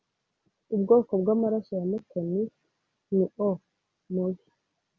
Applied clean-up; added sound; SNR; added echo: none; none; none; none.